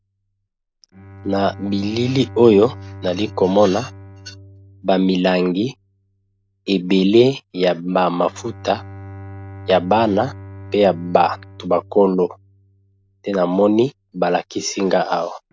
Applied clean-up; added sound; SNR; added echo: none; Bowed string instrument; 19 dB; none.